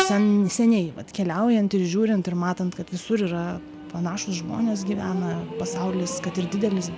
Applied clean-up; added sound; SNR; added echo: none; Train; 11 dB; none.